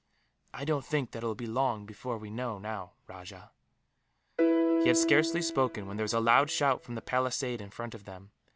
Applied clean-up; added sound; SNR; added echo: none; Piano; 0 dB; none.